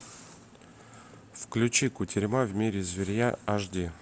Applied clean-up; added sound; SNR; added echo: none; none; none; none.